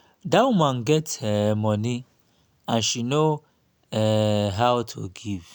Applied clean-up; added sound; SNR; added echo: none; none; none; none.